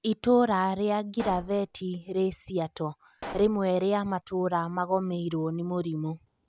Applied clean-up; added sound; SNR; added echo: none; Explosion; 16 dB; none.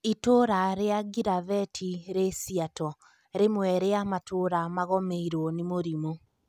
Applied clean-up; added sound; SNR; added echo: none; none; none; none.